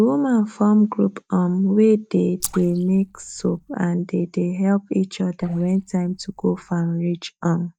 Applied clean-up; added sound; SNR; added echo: neural mask model DeepFilterNet 3.